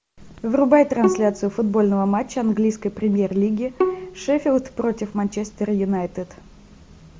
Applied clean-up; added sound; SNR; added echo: none; Bowed string instrument; 9 dB; none.